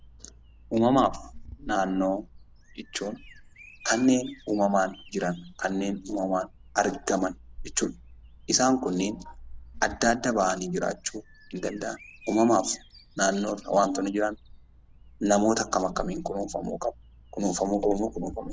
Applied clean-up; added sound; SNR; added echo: none; Bird vocalization, bird call, bird song; 18 dB; none.